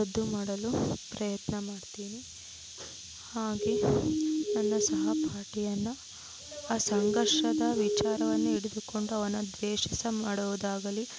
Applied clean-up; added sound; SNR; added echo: none; Siren; -3 dB; none.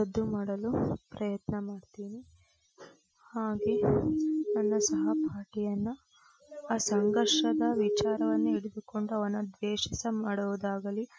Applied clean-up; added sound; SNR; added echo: classical method Wiener filter.